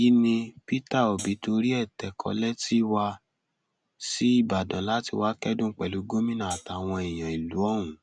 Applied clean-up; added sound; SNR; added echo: none; Hi-hat; 14 dB; none.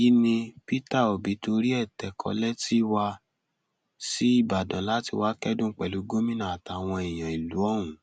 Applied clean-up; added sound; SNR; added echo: none; none; none; none.